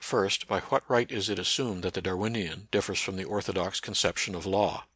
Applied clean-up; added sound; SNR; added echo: none; none; none; none.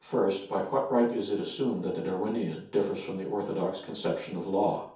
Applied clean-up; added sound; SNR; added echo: none; none; none; reverberation time 0.6 s.